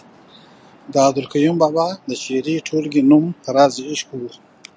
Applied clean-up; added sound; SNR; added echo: none; none; none; none.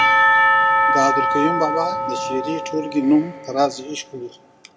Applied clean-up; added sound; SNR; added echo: none; Church bell / Percussion; -3 dB; reverberation time 0.6 s.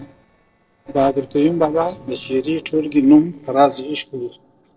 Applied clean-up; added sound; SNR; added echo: neural separator model SepFormer DNS4.